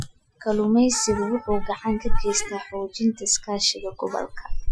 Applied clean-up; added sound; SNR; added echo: classical method Wiener filter.